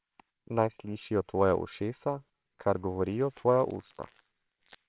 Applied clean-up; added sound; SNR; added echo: neural separator model SepFormer WHAMR!.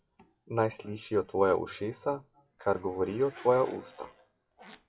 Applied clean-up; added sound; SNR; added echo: classical method WPE with log-MMSE.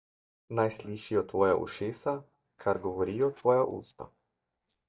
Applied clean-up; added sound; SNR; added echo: neural mask model DeepFilterNet 3.